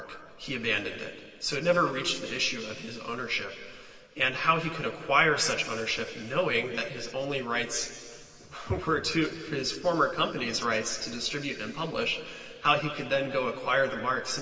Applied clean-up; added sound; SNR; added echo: none; none; none; reverberation time 2.6 s.